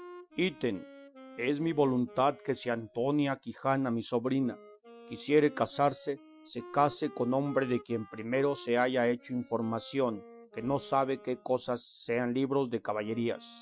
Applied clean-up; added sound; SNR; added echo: classical method Wiener filter.